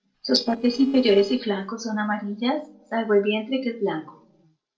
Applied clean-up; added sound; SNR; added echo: neural separator model SepFormer DNS4.